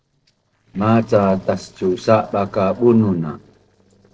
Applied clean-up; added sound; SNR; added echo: neural separator model SepFormer DNS4.